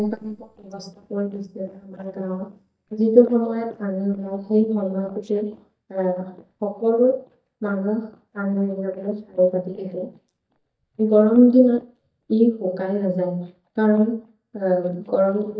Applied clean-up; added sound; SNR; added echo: neural mask model DeepFilterNet 3.